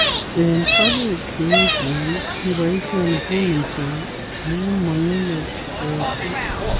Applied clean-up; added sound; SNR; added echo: none; Gull, seagull; 1 dB; none.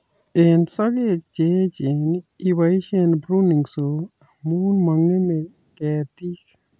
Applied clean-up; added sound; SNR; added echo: none; none; none; none.